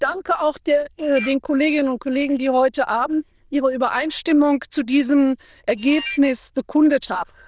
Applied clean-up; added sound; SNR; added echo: neural diffusion model UNIVERSE++.